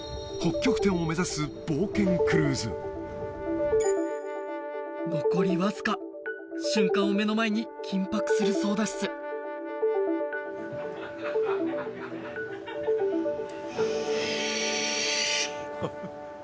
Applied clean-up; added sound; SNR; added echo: none; Brass instrument; 12 dB; none.